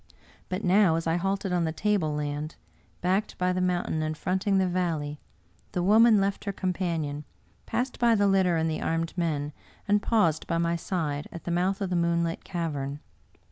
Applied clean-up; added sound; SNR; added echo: none; none; none; none.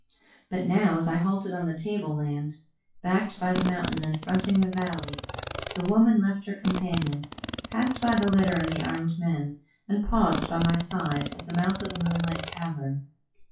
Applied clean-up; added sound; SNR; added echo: classical method WPE with log-MMSE.